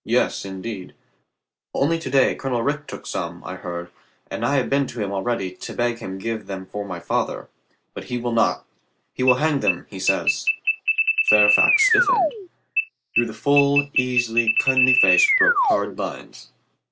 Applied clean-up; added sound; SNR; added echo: none; Alarm; -4 dB; none.